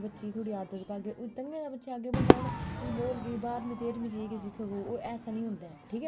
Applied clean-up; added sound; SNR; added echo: none; Crowd / Fireworks; -2 dB; none.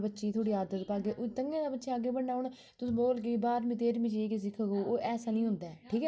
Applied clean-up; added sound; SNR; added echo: none; none; none; none.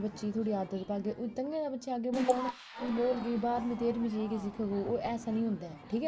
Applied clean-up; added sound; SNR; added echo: neural mask model Resemble Enhance denoiser.